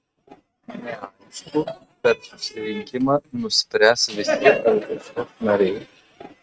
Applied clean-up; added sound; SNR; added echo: neural mask model RNNoise.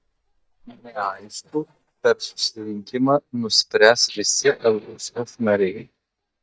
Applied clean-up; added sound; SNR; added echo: neural mask model DeepFilterNet 3.